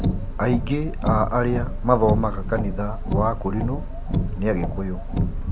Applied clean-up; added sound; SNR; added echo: none; Car; 0 dB; none.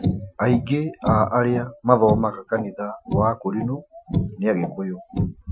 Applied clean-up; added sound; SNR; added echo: classical method Wiener filter.